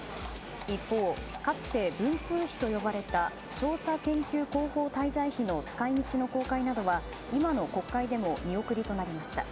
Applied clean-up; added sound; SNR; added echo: none; Livestock, farm animals, working animals; 13 dB; none.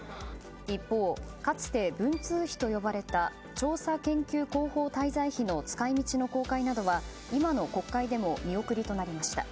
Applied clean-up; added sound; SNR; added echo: none; none; none; none.